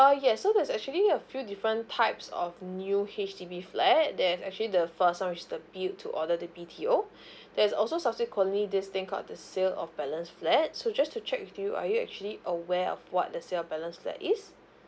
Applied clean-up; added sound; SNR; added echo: none; none; none; none.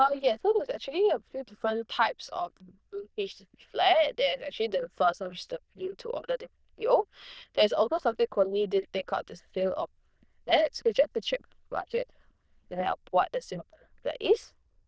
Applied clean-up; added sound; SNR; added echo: neural diffusion model UNIVERSE++.